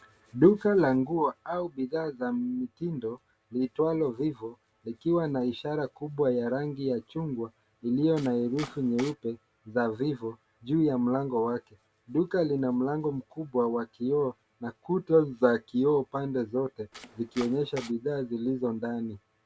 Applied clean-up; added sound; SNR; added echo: none; Domestic sounds, home sounds; 16 dB; none.